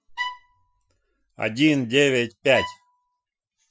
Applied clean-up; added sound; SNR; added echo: classical method Wiener filter.